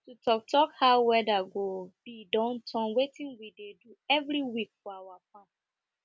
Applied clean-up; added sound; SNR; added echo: none; none; none; none.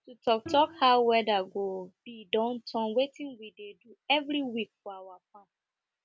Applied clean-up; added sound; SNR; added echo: none; Bowed string instrument; 19 dB; none.